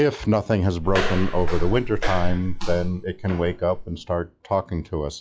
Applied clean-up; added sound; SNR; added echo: classical method log-MMSE.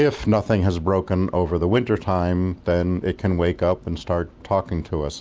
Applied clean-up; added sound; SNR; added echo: none; none; none; none.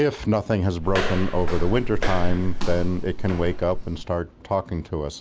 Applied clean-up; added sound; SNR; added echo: none; Walk, footsteps; -2 dB; none.